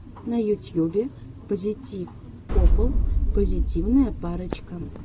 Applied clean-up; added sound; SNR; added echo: none; Boom; -5 dB; none.